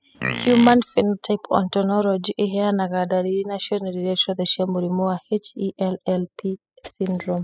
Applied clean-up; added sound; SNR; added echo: classical method spectral subtraction.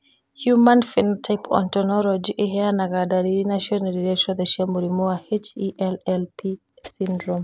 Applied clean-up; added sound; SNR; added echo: none; none; none; none.